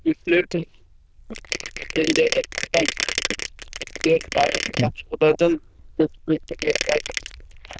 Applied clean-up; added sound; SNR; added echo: neural diffusion model UNIVERSE++.